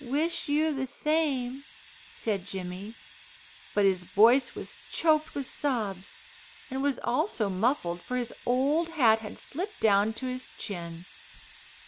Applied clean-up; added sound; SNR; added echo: none; Hiss; 18 dB; none.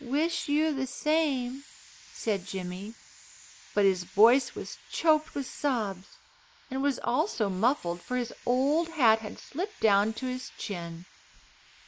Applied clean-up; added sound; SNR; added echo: neural mask model Resemble Enhance denoiser.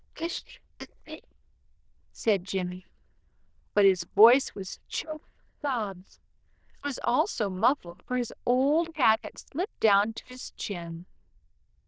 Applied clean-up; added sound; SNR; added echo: neural diffusion model UNIVERSE++.